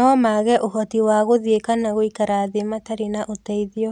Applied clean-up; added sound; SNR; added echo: none; none; none; none.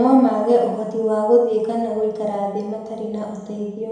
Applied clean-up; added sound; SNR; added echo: none; none; none; reverberation time 1.0 s.